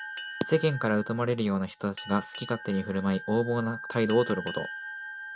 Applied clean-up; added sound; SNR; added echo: none; Wind instrument, woodwind instrument + Boat, Water vehicle; 12 dB; none.